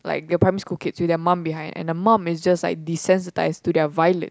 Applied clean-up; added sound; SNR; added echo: none; none; none; none.